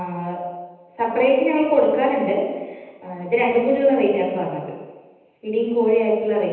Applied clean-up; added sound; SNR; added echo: none; none; none; reverberation time 1.1 s.